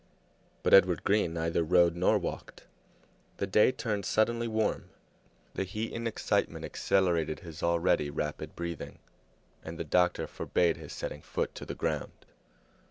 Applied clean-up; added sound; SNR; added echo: none; none; none; none.